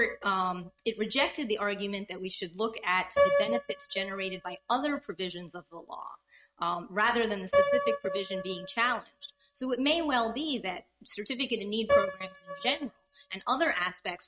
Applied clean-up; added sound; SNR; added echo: neural mask model RNNoise.